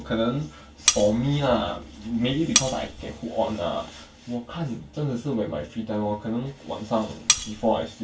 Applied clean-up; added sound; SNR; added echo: none; Cutlery, silverware; -2 dB; reverberation time 0.2 s.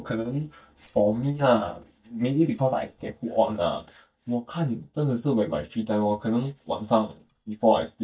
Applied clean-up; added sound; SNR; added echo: neural mask model DeepFilterNet 3.